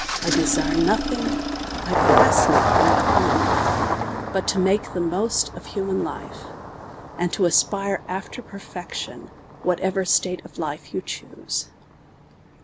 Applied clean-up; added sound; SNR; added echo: none; Engine starting; -1 dB; none.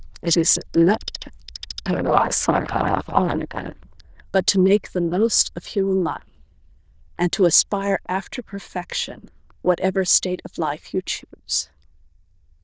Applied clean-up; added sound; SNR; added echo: neural diffusion model UNIVERSE++.